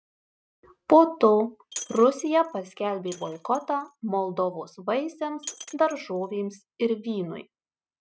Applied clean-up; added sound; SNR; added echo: neural mask model RNNoise.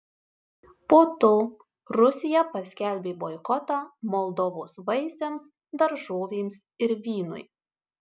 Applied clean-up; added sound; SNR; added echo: none; none; none; none.